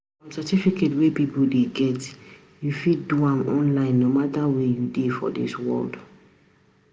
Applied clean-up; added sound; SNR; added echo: none; none; none; none.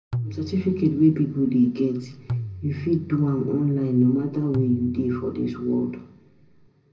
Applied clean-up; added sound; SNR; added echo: none; Tabla; 12 dB; reverberation time 0.4 s.